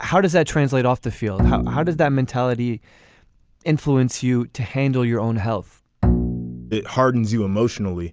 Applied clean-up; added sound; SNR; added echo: none; Bowed string instrument; 3 dB; none.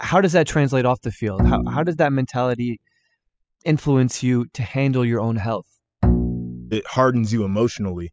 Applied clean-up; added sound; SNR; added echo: classical method spectral subtraction.